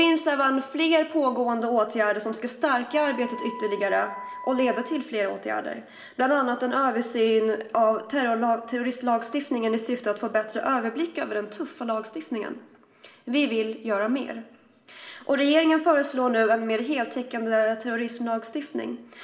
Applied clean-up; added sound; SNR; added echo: none; Wind instrument, woodwind instrument; 14 dB; reverberation time 1.0 s.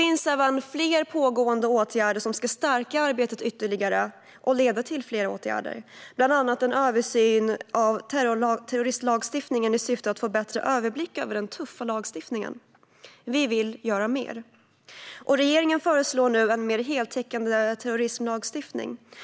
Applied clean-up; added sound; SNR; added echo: none; none; none; none.